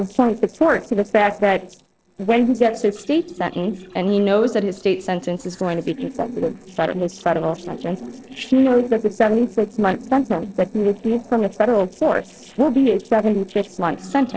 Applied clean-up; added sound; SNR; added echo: neural separator model SepFormer DNS4.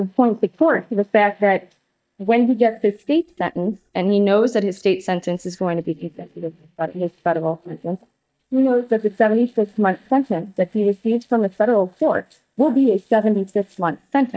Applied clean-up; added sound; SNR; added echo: neural mask model DeepFilterNet 3.